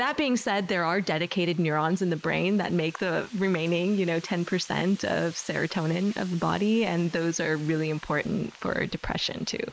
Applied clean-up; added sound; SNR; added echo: neural mask model Resemble Enhance denoiser.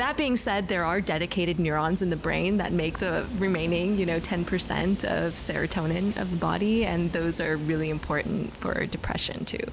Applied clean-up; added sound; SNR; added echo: none; Train; 12 dB; none.